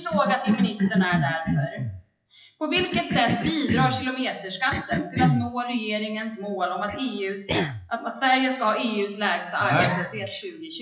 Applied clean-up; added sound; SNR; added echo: classical method WPE with log-MMSE.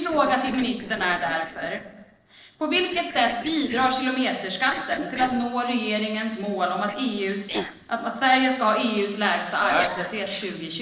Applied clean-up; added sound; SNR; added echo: neural separator model SepFormer DNS4.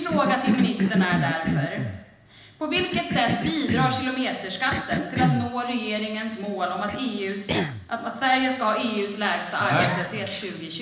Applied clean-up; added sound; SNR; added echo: none; Cough; 3 dB; reverberation time 1.0 s.